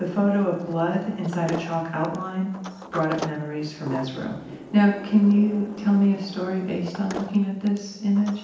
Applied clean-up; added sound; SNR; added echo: none; Sliding door; 15 dB; reverberation time 0.9 s.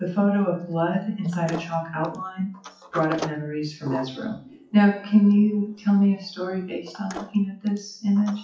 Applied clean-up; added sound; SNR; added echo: classical method WPE with log-MMSE.